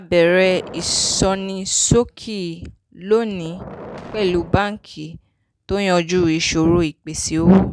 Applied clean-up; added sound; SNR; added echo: none; Boom; 18 dB; none.